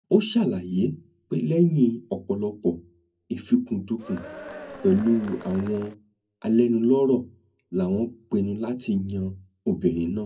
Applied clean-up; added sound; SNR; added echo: none; Cheering; 16 dB; reverberation time 0.3 s.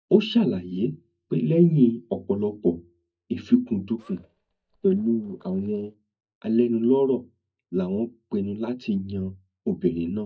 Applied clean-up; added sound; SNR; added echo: neural mask model DeepFilterNet 3.